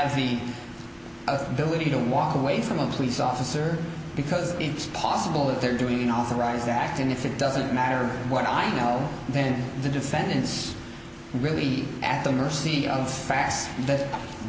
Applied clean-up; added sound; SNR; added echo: none; none; none; none.